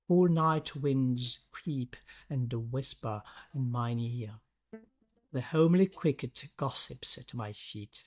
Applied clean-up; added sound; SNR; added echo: neural mask model DeepFilterNet 3.